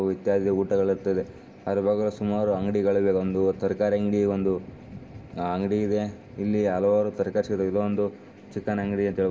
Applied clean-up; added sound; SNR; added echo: none; none; none; reverberation time 1.6 s.